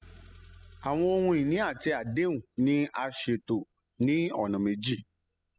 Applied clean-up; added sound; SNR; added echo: classical method spectral subtraction.